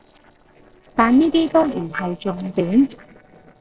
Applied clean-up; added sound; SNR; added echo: neural separator model SepFormer DNS4.